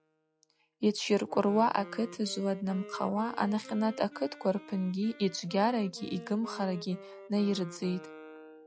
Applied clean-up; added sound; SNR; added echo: classical method log-MMSE.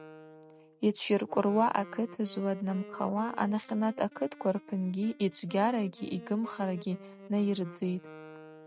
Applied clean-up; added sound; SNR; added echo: neural mask model RNNoise.